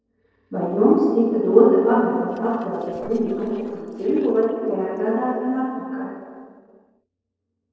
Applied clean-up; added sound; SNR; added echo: neural separator model SepFormer DNS4.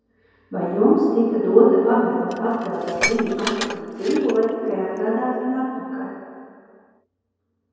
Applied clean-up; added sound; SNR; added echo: none; Dishes, pots, and pans; 9 dB; reverberation time 2.2 s.